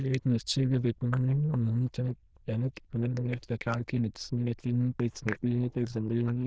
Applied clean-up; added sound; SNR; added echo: neural diffusion model UNIVERSE++.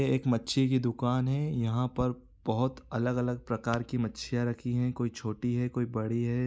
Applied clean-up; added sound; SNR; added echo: none; none; none; none.